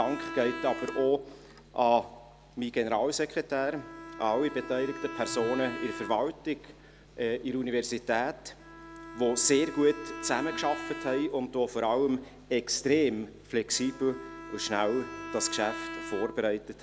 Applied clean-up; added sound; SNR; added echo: none; Bowed string instrument; 12 dB; none.